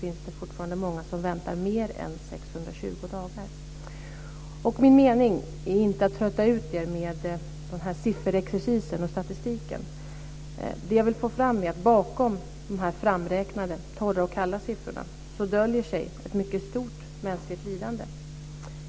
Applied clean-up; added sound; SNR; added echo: none; none; none; none.